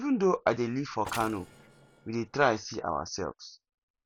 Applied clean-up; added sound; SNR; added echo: none; Mechanisms; 16 dB; none.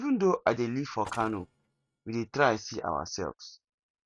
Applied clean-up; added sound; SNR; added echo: neural mask model RNNoise.